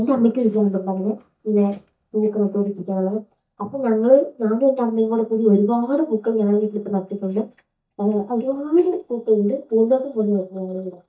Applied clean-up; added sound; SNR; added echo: neural mask model DeepFilterNet 3.